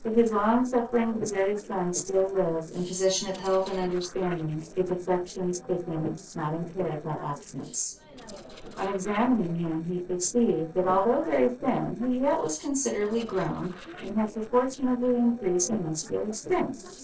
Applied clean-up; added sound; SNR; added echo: neural separator model SepFormer DNS4.